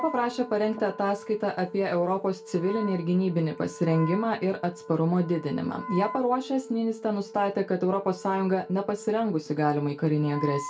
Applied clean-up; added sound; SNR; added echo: none; Wind instrument, woodwind instrument; 15 dB; reverberation time 0.2 s.